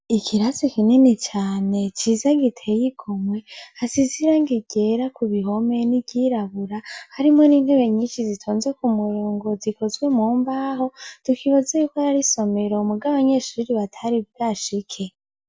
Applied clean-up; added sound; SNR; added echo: none; none; none; none.